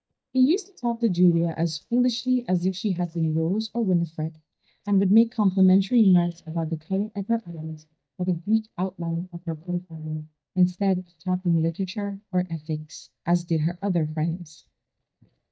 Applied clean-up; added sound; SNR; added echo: neural mask model DeepFilterNet 3.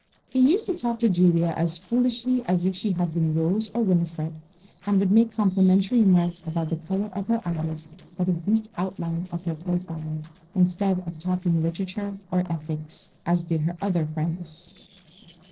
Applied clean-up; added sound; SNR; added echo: neural separator model SepFormer DNS4.